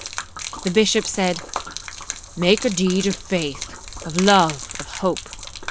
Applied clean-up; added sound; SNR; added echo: none; Gurgling / Liquid; 10 dB; none.